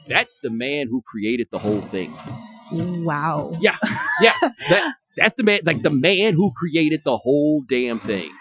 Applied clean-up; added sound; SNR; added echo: classical method Wiener filter.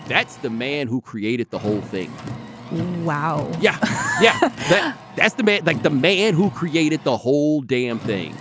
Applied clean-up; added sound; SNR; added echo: none; Car; 14 dB; none.